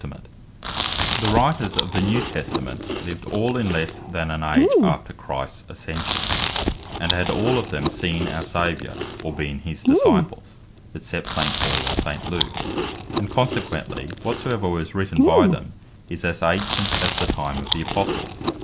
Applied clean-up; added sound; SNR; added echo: none; Chewing, mastication; -1 dB; none.